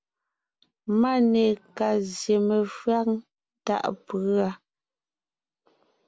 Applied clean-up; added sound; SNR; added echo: none; none; none; none.